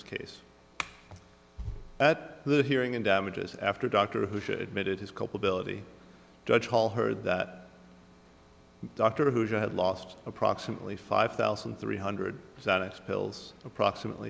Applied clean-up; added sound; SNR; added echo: none; none; none; none.